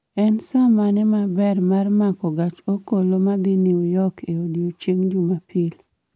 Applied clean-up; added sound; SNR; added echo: none; none; none; none.